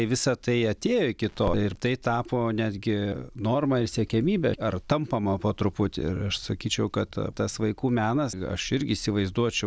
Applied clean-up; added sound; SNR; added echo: none; Crackle; 15 dB; none.